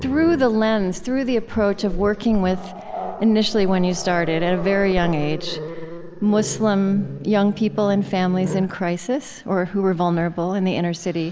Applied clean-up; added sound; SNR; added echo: none; Growling; 10 dB; none.